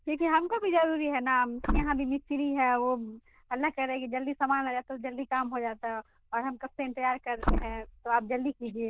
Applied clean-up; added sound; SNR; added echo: neural diffusion model UNIVERSE++.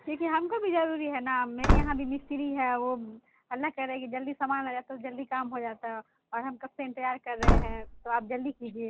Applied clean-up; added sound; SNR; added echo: none; Slam / Wood; -5 dB; none.